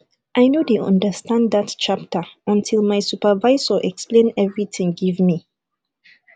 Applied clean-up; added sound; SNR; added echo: none; none; none; none.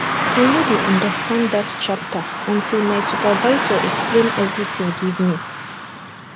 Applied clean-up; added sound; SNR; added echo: none; Car passing by / Traffic noise, roadway noise; 2 dB; none.